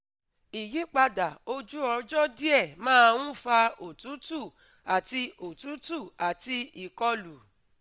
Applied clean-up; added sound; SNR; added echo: none; none; none; none.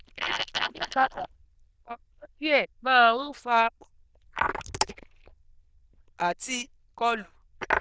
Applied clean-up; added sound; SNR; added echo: neural diffusion model UNIVERSE++.